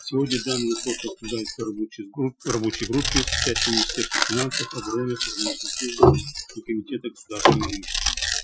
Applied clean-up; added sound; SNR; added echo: classical method Wiener filter.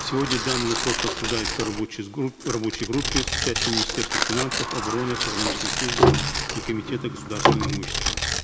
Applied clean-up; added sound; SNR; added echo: none; Sliding door + Tearing; -3 dB; none.